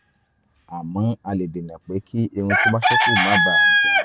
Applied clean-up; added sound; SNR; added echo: none; Chicken, rooster; -5 dB; none.